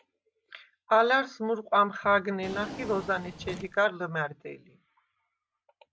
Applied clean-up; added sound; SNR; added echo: none; Drawer open or close; 13 dB; none.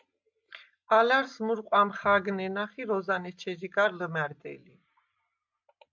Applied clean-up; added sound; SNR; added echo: none; none; none; none.